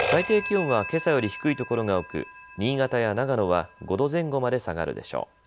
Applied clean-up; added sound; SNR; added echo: none; Telephone; 4 dB; none.